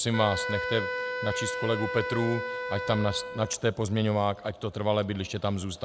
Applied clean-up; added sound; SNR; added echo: none; Wind instrument, woodwind instrument; 6 dB; none.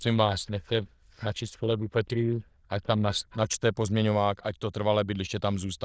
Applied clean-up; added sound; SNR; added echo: neural diffusion model UNIVERSE++.